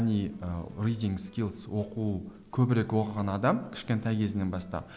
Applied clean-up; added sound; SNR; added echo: none; none; none; none.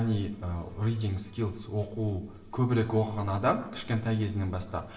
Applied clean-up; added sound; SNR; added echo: none; none; none; reverberation time 0.8 s.